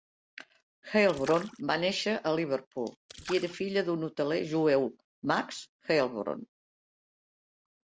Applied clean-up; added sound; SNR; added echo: none; Splash, splatter; 18 dB; none.